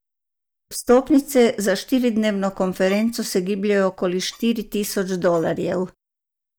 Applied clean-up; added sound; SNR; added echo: neural mask model DeepFilterNet 3.